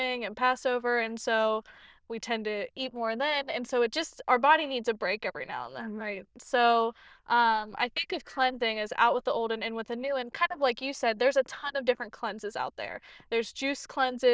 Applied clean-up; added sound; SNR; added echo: neural diffusion model UNIVERSE++.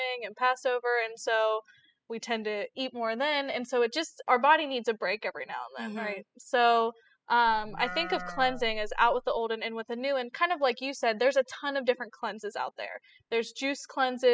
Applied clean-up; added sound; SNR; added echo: classical method spectral subtraction.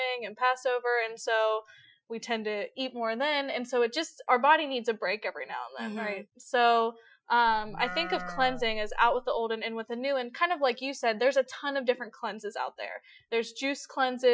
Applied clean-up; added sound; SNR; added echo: classical method Wiener filter.